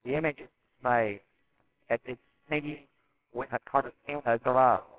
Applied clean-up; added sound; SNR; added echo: neural separator model SepFormer WHAMR!.